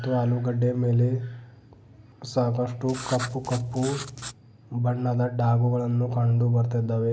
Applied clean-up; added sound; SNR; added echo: none; Writing; 12 dB; none.